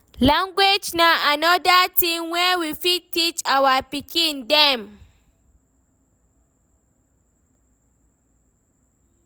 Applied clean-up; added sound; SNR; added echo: none; none; none; none.